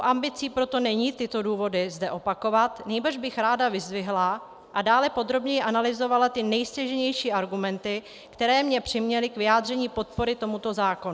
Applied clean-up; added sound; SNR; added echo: none; none; none; none.